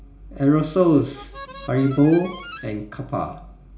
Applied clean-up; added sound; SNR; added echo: none; Harmonica; 17 dB; reverberation time 0.4 s.